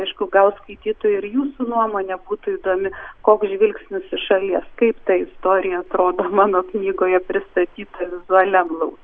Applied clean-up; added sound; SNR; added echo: none; none; none; none.